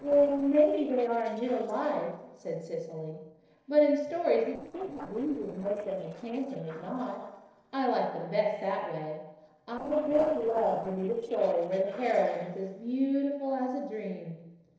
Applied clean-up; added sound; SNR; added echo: neural separator model SepFormer DNS4.